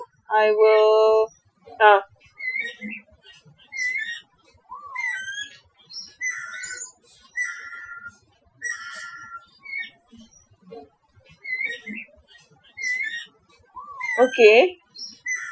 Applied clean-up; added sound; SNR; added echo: classical method Wiener filter.